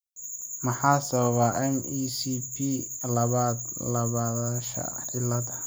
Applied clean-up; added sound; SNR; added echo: none; none; none; none.